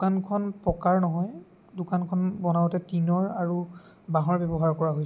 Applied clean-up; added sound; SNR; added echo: none; none; none; none.